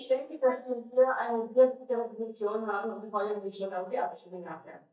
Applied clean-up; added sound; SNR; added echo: neural mask model DeepFilterNet 3.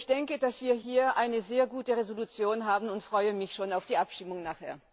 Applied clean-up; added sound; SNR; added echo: none; none; none; none.